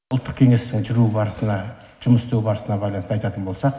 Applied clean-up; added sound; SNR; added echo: none; none; none; none.